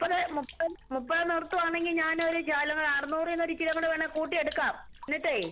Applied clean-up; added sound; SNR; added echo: none; Water / Splash, splatter; 19 dB; none.